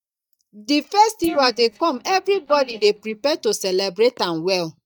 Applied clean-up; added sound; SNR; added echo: neural mask model DeepFilterNet 3.